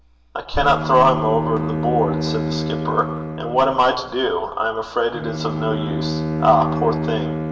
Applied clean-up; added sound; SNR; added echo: none; Bowed string instrument; 4 dB; reverberation time 1.0 s.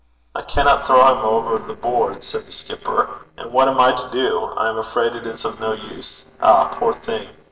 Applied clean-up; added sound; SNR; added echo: neural separator model SepFormer DNS4.